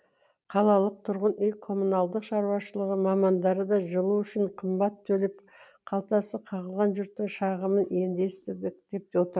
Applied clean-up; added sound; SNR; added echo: none; none; none; none.